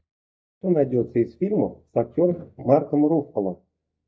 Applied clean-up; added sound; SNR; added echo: neural mask model DeepFilterNet 3.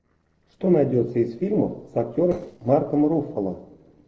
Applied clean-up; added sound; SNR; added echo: neural separator model SepFormer DNS4.